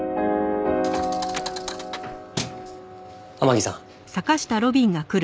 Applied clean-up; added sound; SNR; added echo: none; Thump, thud; 11 dB; none.